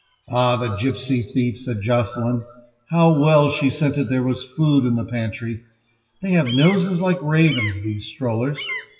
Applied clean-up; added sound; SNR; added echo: classical method WPE with log-MMSE.